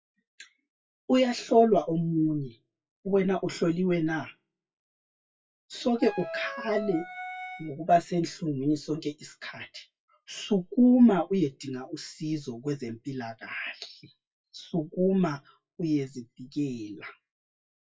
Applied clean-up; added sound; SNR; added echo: classical method WPE with log-MMSE.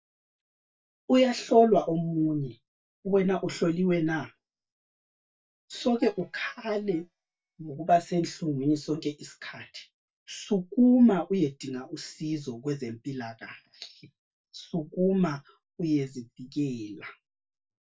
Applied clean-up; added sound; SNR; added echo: neural mask model DeepFilterNet 3.